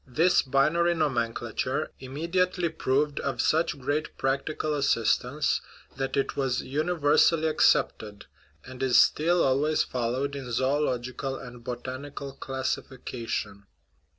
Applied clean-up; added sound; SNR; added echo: none; none; none; none.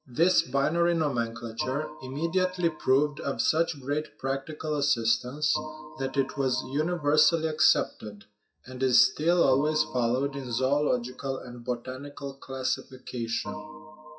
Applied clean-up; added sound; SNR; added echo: classical method WPE with log-MMSE.